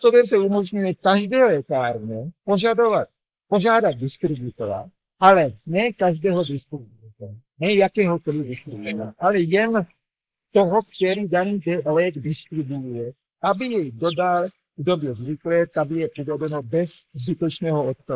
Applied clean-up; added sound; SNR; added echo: neural mask model Resemble Enhance denoiser.